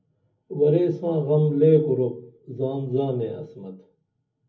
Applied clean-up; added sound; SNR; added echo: none; none; none; reverberation time 0.3 s.